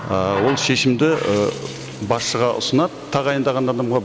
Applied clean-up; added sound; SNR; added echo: none; Water tap, faucet + Fixed-wing aircraft, airplane; 12 dB; none.